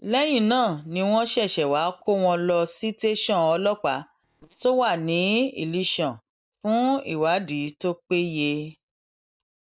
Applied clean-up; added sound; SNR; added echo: neural mask model DeepFilterNet 3.